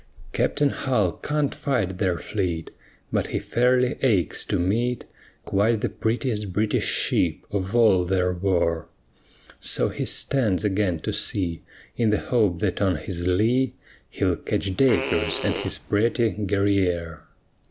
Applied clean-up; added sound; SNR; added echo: none; Fart; 9 dB; none.